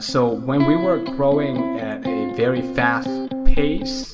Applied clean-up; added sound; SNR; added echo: none; Electric guitar; 7 dB; reverberation time 0.3 s.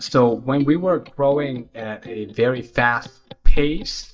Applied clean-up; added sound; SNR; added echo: neural mask model DeepFilterNet 3.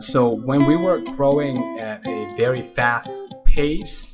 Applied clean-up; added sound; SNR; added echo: classical method WPE with log-MMSE.